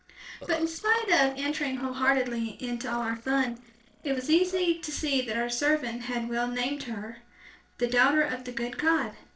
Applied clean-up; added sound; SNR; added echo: neural separator model SepFormer DNS4.